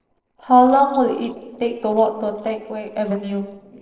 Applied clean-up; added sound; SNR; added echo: neural separator model SepFormer DNS4.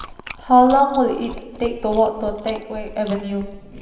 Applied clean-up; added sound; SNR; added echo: none; Chewing, mastication; 16 dB; reverberation time 1.4 s.